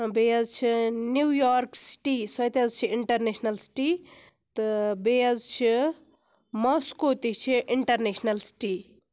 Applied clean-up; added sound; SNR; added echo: none; none; none; none.